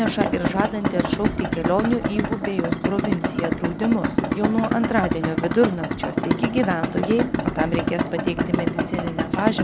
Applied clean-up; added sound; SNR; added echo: none; Idling; -1 dB; none.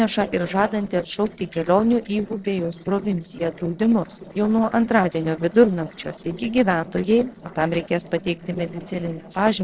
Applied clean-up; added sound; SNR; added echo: neural separator model SepFormer DNS4.